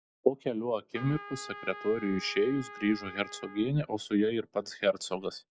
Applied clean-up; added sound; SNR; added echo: none; Trumpet; 15 dB; none.